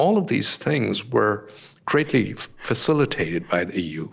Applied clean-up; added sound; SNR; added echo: neural separator model SepFormer DNS4.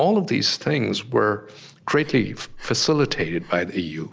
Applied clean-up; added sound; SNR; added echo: none; Breathing; 19 dB; none.